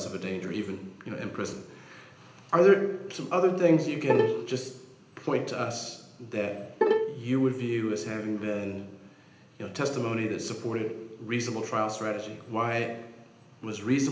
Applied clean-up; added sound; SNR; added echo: none; Bowed string instrument; -1 dB; reverberation time 0.8 s.